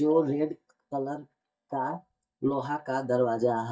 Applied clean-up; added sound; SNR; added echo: neural mask model DeepFilterNet 3.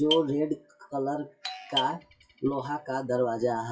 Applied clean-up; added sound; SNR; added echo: classical method WPE with log-MMSE.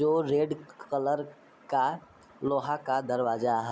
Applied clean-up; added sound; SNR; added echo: none; none; none; none.